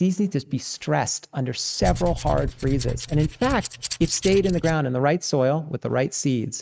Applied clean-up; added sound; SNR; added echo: neural mask model RNNoise.